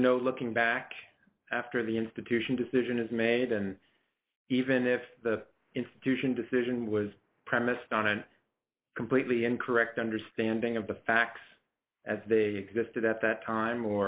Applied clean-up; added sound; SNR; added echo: neural mask model Resemble Enhance denoiser.